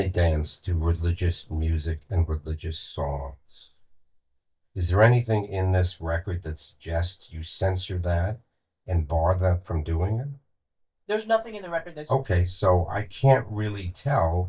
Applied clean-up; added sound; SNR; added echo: neural mask model DeepFilterNet 3.